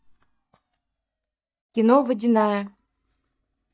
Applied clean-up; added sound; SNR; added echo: neural mask model DeepFilterNet 3.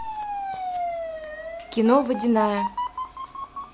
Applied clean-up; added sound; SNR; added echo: none; Motor vehicle (road) / Siren; 5 dB; none.